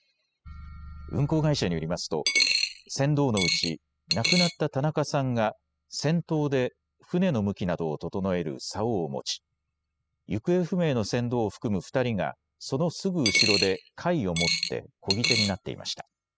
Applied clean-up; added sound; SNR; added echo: classical method spectral subtraction.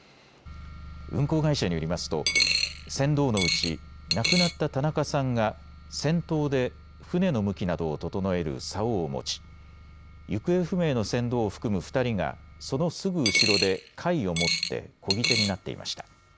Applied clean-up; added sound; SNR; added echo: none; Coin (dropping); 1 dB; none.